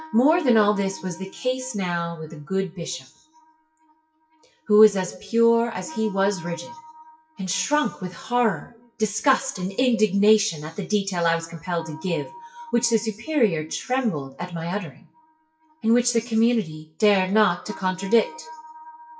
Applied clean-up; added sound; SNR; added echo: classical method WPE with log-MMSE.